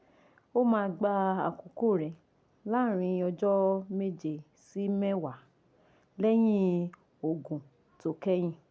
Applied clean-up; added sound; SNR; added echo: none; none; none; none.